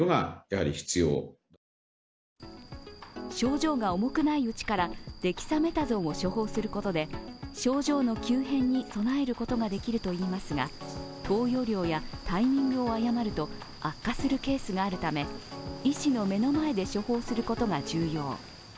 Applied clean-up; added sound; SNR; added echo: none; none; none; none.